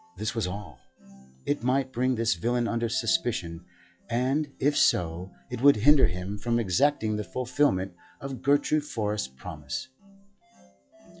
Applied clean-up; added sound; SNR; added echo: classical method log-MMSE.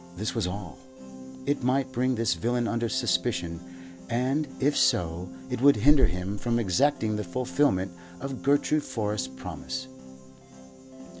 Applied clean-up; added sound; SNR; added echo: none; Piano; 16 dB; none.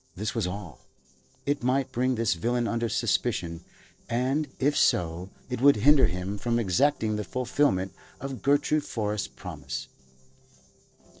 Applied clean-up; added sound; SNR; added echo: neural separator model SepFormer DNS4.